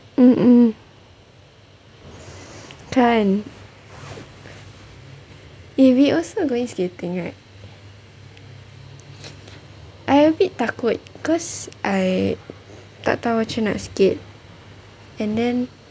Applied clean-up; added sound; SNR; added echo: none; none; none; none.